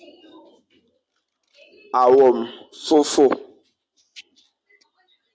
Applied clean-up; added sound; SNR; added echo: none; none; none; none.